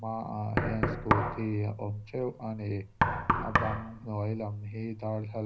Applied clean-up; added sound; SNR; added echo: none; Knock; -1 dB; reverberation time 0.4 s.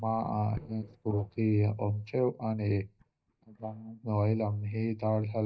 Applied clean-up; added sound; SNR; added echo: neural mask model DeepFilterNet 3.